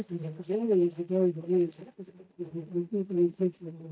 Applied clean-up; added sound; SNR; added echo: neural mask model DeepFilterNet 3.